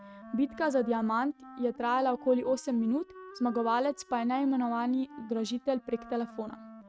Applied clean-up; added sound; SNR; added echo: neural mask model RNNoise.